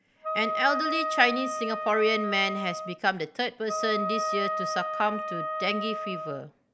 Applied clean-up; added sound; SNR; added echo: none; Wind instrument, woodwind instrument; 2 dB; none.